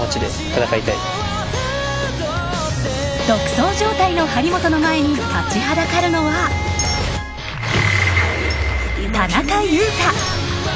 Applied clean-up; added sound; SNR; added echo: none; Chink, clink; 19 dB; none.